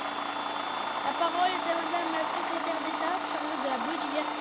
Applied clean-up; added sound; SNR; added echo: none; Domestic sounds, home sounds; -2 dB; none.